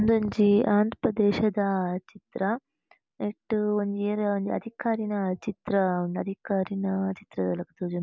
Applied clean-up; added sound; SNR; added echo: none; none; none; none.